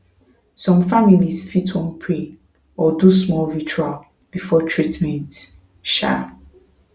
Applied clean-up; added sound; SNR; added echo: none; none; none; none.